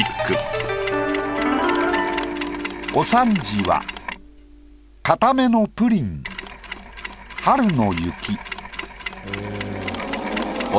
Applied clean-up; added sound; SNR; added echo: none; Mechanisms; 10 dB; none.